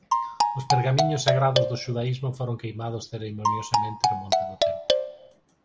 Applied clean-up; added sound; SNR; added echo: none; Marimba, xylophone; -4 dB; none.